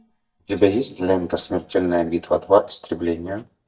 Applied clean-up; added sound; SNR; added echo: neural mask model DeepFilterNet 3.